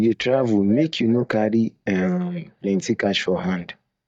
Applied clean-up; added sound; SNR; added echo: neural mask model DeepFilterNet 3.